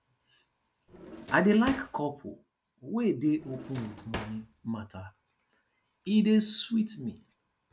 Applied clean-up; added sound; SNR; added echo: none; Drawer open or close; 12 dB; none.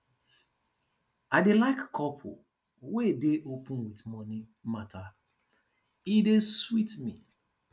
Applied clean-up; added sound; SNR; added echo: none; none; none; none.